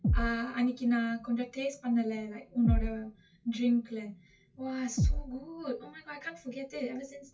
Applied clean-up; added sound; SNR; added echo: classical method WPE with log-MMSE.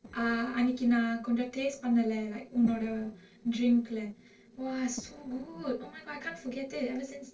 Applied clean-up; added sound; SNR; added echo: neural separator model SepFormer DNS4.